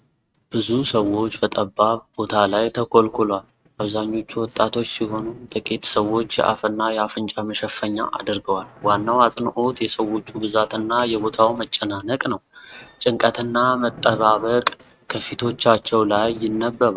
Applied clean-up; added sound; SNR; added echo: neural mask model RNNoise.